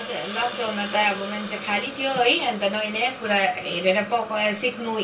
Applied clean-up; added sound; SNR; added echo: none; Hiss; 12 dB; reverberation time 0.2 s.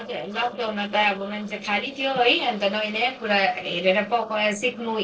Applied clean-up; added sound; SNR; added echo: neural separator model SepFormer DNS4.